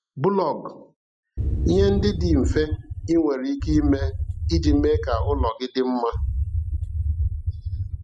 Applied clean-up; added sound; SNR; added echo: classical method spectral subtraction.